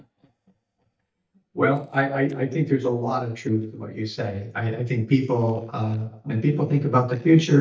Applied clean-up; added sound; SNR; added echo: neural mask model DeepFilterNet 3.